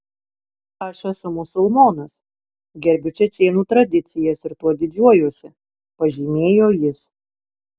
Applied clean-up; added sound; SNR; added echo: none; none; none; none.